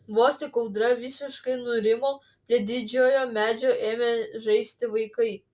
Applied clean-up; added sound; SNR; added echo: none; none; none; none.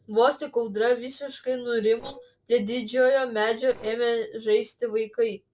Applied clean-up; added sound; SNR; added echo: neural separator model SepFormer DNS4.